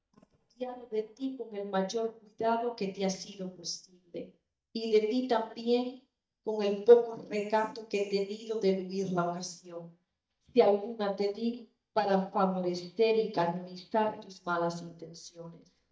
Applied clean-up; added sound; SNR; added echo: neural mask model DeepFilterNet 3.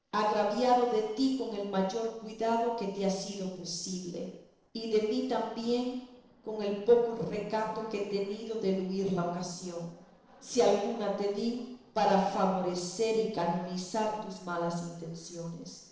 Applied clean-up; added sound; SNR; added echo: neural separator model SepFormer DNS4.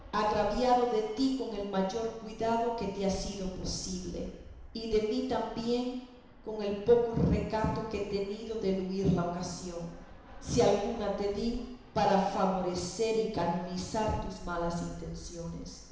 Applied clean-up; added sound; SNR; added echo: none; Fixed-wing aircraft, airplane; 16 dB; reverberation time 1.0 s.